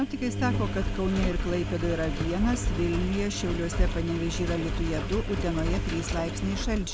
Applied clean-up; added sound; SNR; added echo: none; Engine; 0 dB; none.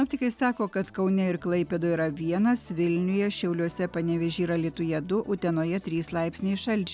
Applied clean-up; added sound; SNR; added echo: none; none; none; none.